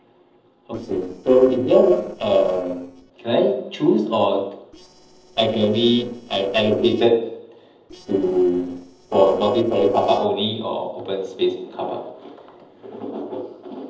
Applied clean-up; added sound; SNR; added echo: neural separator model SepFormer DNS4.